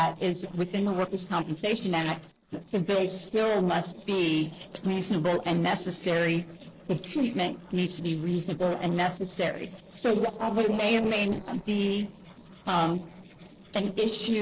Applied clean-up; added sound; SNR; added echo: neural separator model SepFormer DNS4.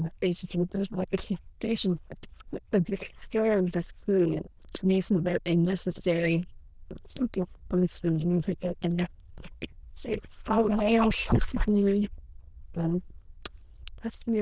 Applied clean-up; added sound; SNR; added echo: neural diffusion model UNIVERSE++.